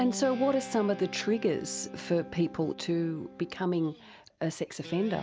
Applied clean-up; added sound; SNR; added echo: none; Guitar; 14 dB; none.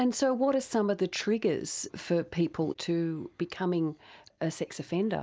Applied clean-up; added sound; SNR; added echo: none; none; none; none.